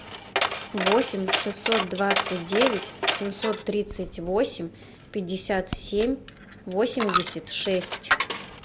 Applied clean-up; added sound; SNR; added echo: none; Coin (dropping); 2 dB; none.